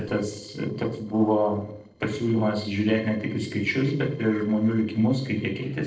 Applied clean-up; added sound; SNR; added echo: neural separator model SepFormer DNS4.